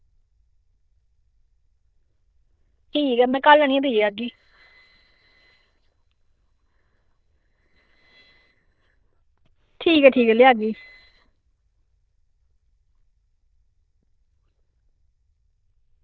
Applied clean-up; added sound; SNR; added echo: neural diffusion model UNIVERSE++.